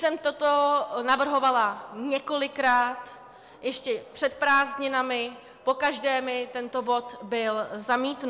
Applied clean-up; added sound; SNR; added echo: none; none; none; none.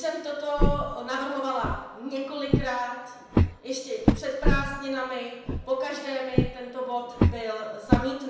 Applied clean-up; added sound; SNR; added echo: none; Walk, footsteps; -4 dB; reverberation time 0.8 s.